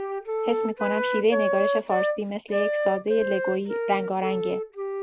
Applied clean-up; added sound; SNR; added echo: none; Wind instrument, woodwind instrument; 0 dB; none.